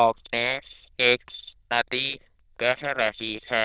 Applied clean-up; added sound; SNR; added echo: neural diffusion model UNIVERSE++.